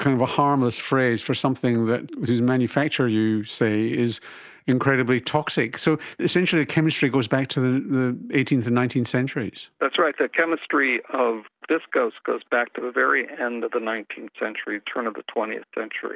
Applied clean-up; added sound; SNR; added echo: none; none; none; none.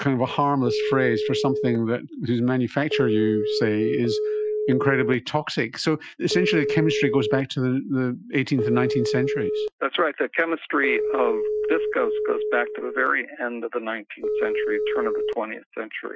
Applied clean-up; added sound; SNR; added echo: classical method Wiener filter.